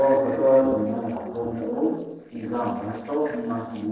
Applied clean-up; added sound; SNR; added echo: neural separator model SepFormer DNS4.